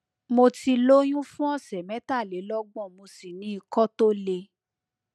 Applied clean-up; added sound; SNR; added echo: none; none; none; none.